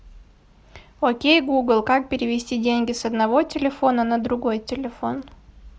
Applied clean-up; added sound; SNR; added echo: none; none; none; none.